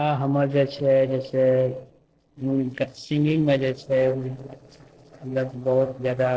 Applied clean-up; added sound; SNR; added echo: neural separator model SepFormer DNS4.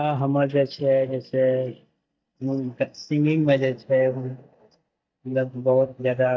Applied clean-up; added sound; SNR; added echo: neural mask model DeepFilterNet 3.